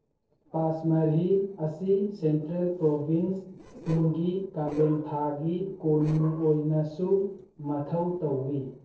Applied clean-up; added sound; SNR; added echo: neural separator model SepFormer DNS4.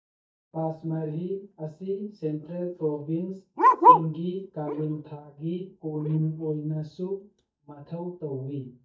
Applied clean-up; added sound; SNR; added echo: neural mask model DeepFilterNet 3.